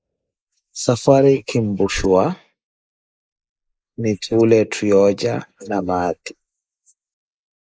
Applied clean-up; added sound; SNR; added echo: neural mask model Resemble Enhance denoiser.